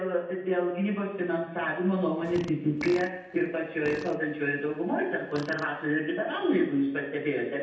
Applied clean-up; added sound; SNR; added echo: none; Fart; 17 dB; reverberation time 0.9 s.